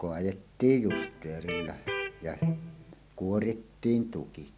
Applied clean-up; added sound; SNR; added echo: none; Electric guitar; 3 dB; none.